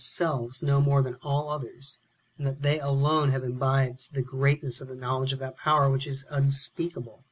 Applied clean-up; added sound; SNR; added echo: none; none; none; none.